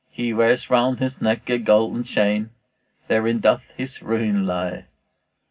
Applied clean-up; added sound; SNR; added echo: none; none; none; reverberation time 0.4 s.